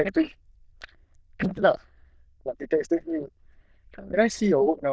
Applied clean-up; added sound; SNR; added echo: neural diffusion model UNIVERSE++.